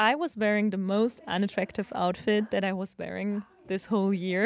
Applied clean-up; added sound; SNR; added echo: none; none; none; none.